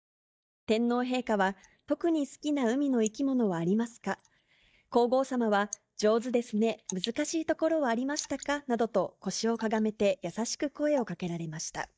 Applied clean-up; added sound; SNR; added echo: neural mask model DeepFilterNet 3.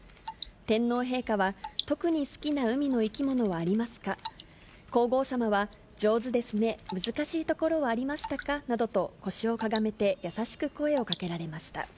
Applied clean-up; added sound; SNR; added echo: none; Drip / Water; 14 dB; none.